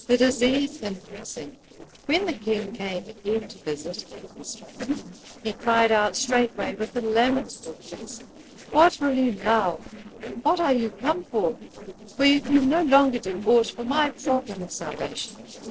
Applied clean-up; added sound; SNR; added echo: neural separator model SepFormer DNS4.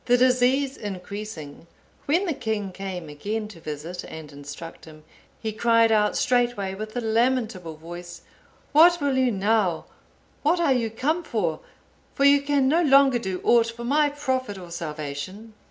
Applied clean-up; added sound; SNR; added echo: none; none; none; none.